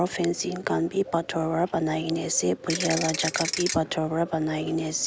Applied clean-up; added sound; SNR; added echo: none; Ratchet, pawl / Percussion; 4 dB; none.